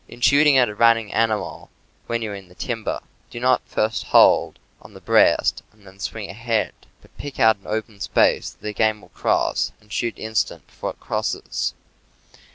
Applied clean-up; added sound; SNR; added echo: none; none; none; none.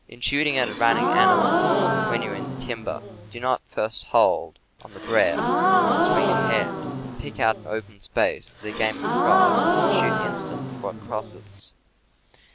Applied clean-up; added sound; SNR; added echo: none; Gasp; -3 dB; none.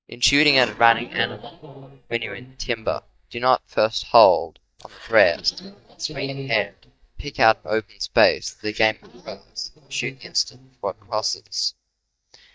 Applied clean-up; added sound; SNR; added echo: neural mask model DeepFilterNet 3.